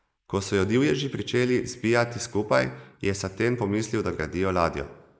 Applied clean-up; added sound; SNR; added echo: neural mask model Resemble Enhance denoiser.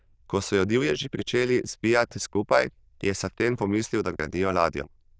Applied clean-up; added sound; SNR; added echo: neural diffusion model UNIVERSE++.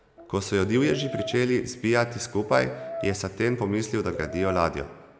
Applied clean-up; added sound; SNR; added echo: none; Brass instrument; 12 dB; none.